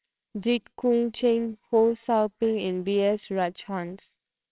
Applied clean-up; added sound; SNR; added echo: neural separator model SepFormer WHAMR!.